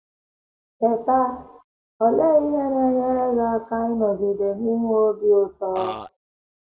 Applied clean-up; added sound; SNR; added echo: none; Burping, eructation; 9 dB; none.